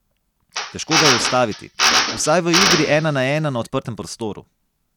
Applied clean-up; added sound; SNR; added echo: none; Drill; -1 dB; none.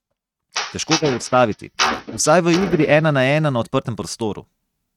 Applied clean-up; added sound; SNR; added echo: neural mask model RNNoise.